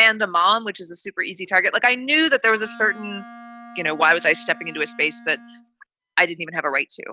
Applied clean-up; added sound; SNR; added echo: none; Wind instrument, woodwind instrument; 19 dB; none.